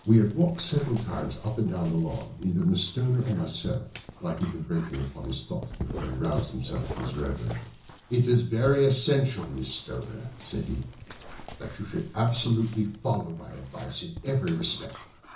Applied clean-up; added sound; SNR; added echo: none; Dog; 15 dB; reverberation time 0.6 s.